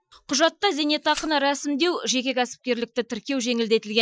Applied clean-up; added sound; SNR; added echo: classical method Wiener filter.